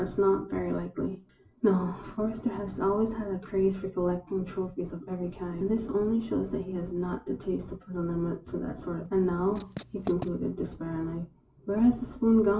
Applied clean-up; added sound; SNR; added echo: none; Writing; 11 dB; reverberation time 0.2 s.